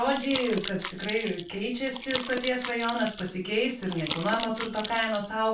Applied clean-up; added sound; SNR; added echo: none; Crumpling, crinkling; 4 dB; reverberation time 0.3 s.